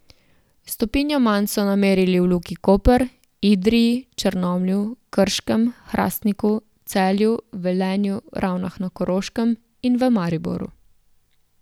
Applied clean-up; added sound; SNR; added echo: none; none; none; none.